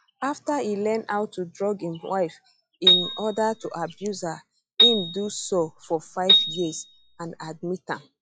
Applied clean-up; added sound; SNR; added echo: classical method log-MMSE.